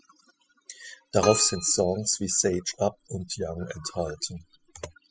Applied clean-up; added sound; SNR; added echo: classical method spectral subtraction.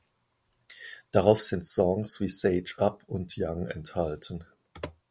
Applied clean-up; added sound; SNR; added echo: none; none; none; none.